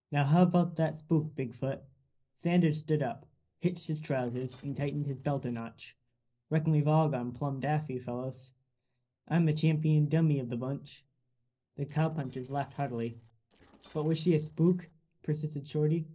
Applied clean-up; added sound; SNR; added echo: neural separator model SepFormer DNS4.